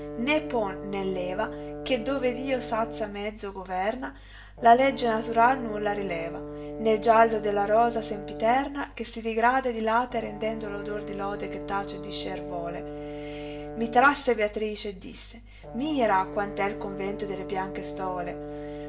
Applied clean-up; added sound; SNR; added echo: none; Brass instrument; 11 dB; reverberation time 0.4 s.